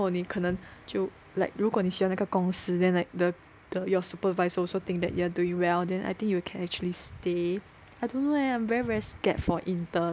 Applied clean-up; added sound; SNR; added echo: none; none; none; none.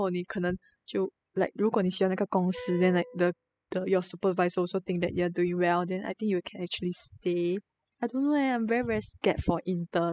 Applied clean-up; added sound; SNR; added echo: classical method spectral subtraction.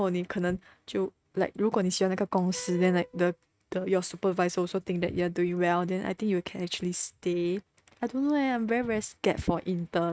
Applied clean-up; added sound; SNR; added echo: neural mask model RNNoise.